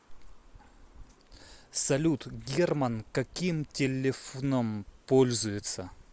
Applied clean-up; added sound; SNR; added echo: none; none; none; none.